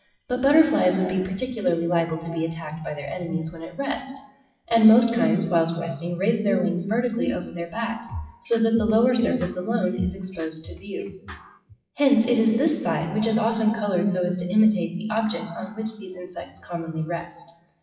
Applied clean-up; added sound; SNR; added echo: classical method WPE with log-MMSE.